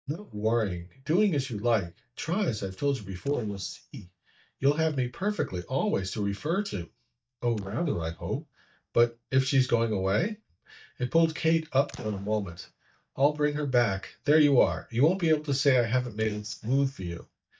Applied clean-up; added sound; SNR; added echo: neural mask model DeepFilterNet 3.